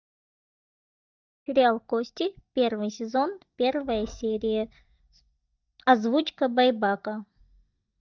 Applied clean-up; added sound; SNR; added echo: neural mask model DeepFilterNet 3.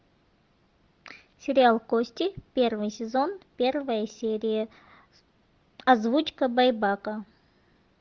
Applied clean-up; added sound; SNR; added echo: none; none; none; none.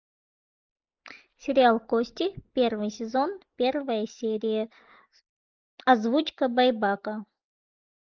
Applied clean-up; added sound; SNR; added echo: neural mask model Resemble Enhance denoiser.